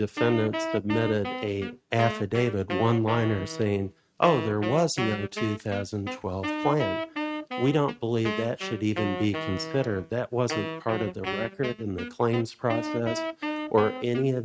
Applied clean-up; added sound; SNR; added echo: neural mask model RNNoise.